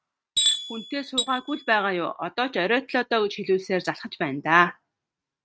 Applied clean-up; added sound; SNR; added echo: neural mask model RNNoise.